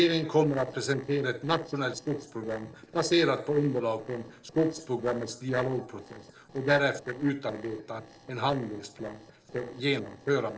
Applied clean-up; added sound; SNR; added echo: neural separator model SepFormer DNS4.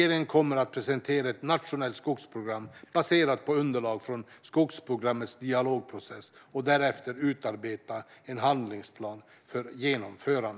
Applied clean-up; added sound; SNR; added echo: none; none; none; none.